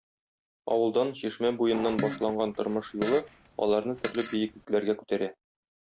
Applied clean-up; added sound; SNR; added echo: none; Fart; 9 dB; none.